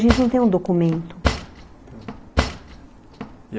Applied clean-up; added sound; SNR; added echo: none; Cutlery, silverware / Drawer open or close; 4 dB; none.